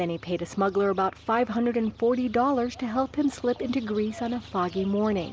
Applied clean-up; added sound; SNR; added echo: none; none; none; none.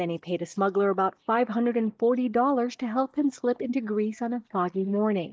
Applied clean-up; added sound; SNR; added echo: neural mask model DeepFilterNet 3.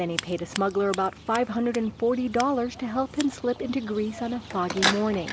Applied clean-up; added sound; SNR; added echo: none; Scissors; 9 dB; none.